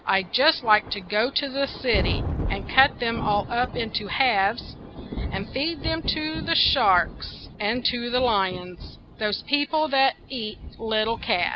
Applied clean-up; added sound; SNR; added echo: none; Thunder; 9 dB; none.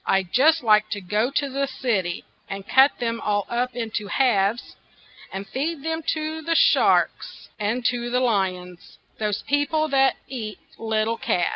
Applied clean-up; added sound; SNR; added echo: none; none; none; none.